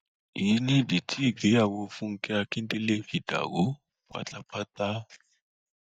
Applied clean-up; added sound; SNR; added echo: neural mask model DeepFilterNet 3.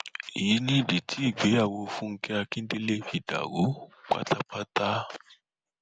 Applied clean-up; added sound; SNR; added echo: none; none; none; none.